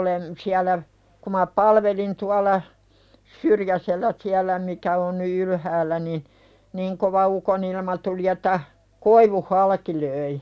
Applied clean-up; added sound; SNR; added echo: none; none; none; none.